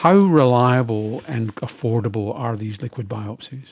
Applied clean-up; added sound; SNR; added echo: none; none; none; none.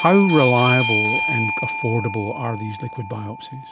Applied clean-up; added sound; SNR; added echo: none; Bell / Doorbell; 4 dB; none.